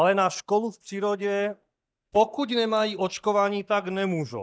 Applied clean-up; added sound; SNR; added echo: neural mask model DeepFilterNet 3.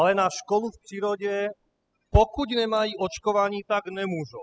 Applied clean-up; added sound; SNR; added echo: classical method spectral subtraction.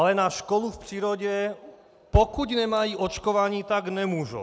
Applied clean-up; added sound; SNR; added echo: none; none; none; none.